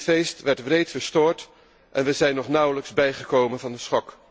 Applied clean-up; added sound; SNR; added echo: none; none; none; none.